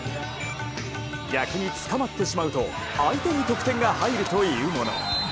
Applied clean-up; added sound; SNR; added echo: none; none; none; none.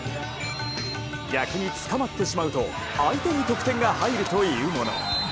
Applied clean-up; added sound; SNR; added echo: none; Sliding door; 18 dB; none.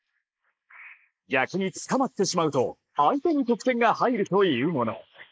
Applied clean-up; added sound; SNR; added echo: neural mask model Resemble Enhance denoiser.